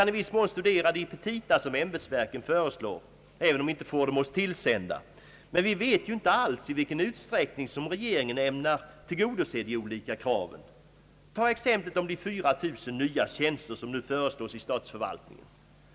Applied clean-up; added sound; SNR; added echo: none; none; none; none.